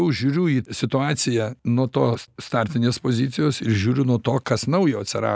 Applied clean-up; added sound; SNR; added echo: none; none; none; none.